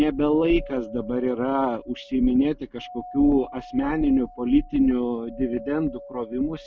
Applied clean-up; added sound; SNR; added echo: none; Doorbell; 19 dB; none.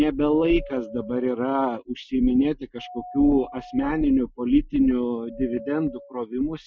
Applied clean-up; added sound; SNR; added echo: classical method Wiener filter.